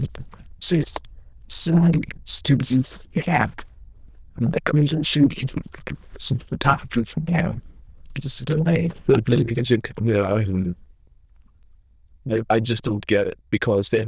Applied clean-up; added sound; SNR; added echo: neural diffusion model UNIVERSE++.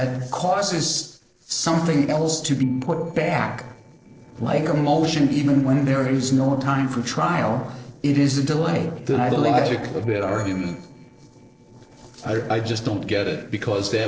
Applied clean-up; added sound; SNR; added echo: neural separator model SepFormer DNS4.